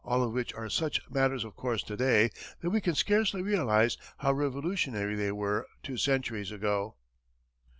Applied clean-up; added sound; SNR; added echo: none; none; none; none.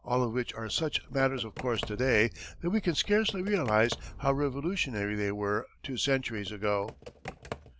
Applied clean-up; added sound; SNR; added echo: none; Boom + Computer keyboard; 15 dB; none.